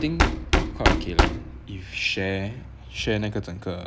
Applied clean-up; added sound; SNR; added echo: none; Knock; -3 dB; none.